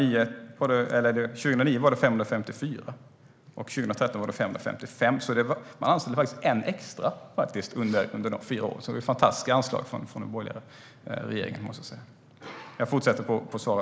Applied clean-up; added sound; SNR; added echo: none; none; none; none.